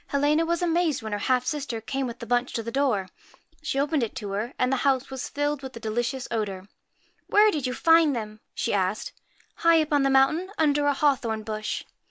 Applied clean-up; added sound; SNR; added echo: none; none; none; none.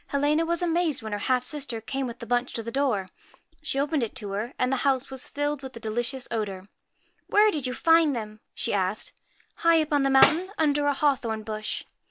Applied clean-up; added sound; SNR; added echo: none; Tambourine; -3 dB; none.